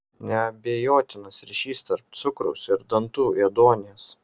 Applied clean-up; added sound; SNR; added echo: none; none; none; none.